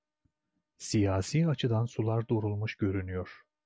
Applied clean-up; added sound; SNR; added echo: none; none; none; none.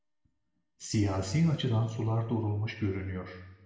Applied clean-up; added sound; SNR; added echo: none; none; none; reverberation time 0.9 s.